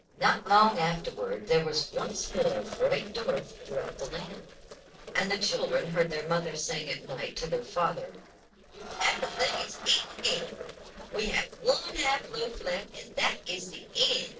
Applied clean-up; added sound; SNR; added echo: neural separator model SepFormer DNS4.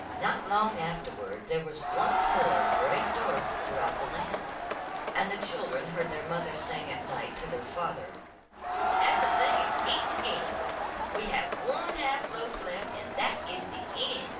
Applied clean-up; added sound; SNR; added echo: none; Crowd; -2 dB; reverberation time 0.3 s.